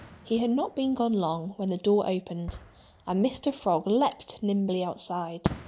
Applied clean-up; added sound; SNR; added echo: none; Fireworks; 14 dB; none.